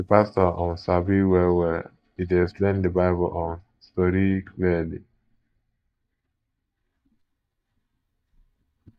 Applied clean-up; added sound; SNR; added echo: neural mask model DeepFilterNet 3.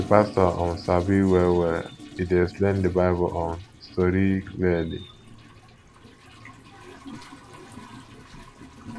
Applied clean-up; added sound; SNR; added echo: none; Toilet flush; 17 dB; none.